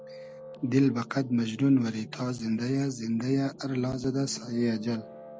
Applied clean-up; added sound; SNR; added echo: none; Piano; 18 dB; none.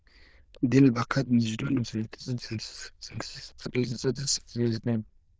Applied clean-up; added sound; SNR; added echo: neural diffusion model UNIVERSE++.